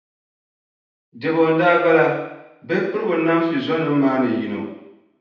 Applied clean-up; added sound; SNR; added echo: none; none; none; reverberation time 0.9 s.